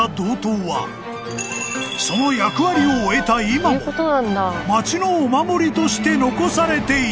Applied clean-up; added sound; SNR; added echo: none; none; none; none.